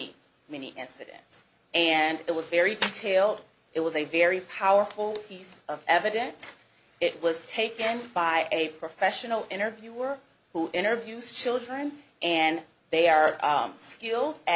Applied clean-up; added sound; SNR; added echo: none; none; none; none.